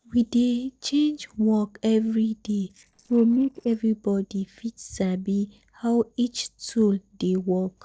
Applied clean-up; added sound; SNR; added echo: neural separator model SepFormer DNS4.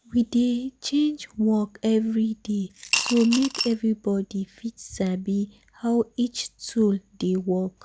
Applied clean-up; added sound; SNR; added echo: none; Coin (dropping) / Glass; 4 dB; none.